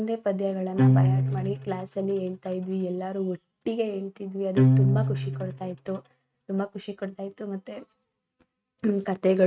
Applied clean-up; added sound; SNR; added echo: neural mask model RNNoise.